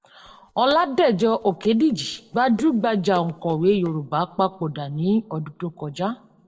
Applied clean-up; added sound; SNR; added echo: neural separator model SepFormer DNS4.